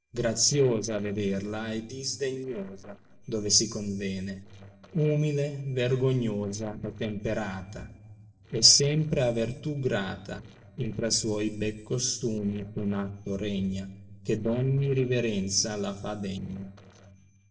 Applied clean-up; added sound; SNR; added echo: neural separator model SepFormer DNS4.